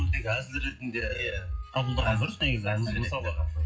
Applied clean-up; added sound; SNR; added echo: classical method WPE with log-MMSE.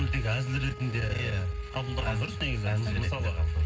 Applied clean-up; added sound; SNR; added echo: none; Wind instrument, woodwind instrument; 17 dB; reverberation time 0.4 s.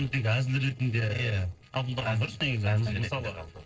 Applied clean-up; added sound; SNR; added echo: neural separator model SepFormer DNS4.